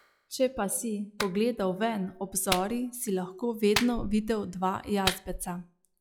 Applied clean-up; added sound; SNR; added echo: classical method log-MMSE.